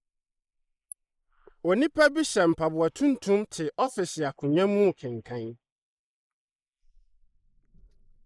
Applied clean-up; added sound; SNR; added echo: neural mask model Resemble Enhance denoiser.